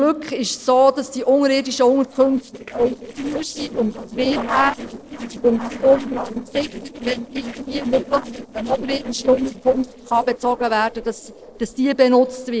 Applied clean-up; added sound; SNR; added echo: neural separator model SepFormer DNS4.